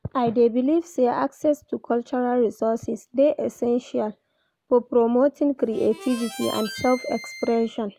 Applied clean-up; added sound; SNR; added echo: none; Harmonica; 14 dB; none.